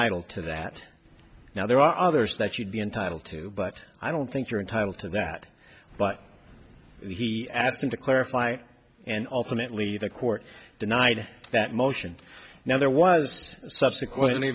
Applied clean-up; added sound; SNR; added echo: none; none; none; none.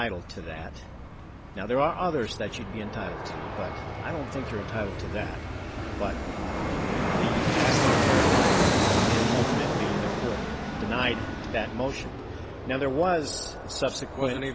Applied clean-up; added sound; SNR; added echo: none; Fixed-wing aircraft, airplane; -3 dB; none.